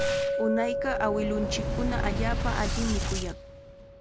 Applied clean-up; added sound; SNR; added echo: none; Boom + Chink, clink; -2 dB; none.